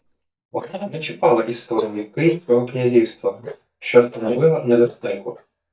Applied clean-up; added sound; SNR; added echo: neural mask model DeepFilterNet 3.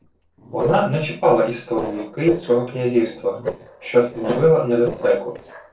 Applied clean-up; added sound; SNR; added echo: neural separator model SepFormer DNS4.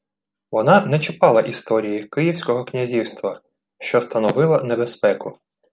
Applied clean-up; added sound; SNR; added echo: none; none; none; none.